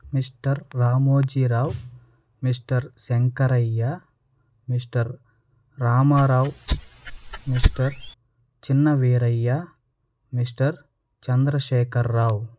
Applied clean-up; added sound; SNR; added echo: none; Rattle (instrument); 1 dB; none.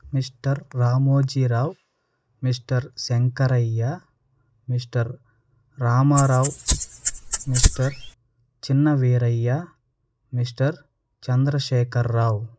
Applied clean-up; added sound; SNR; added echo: neural mask model Resemble Enhance denoiser.